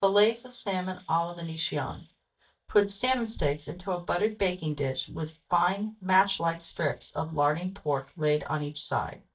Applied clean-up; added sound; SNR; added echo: neural mask model DeepFilterNet 3.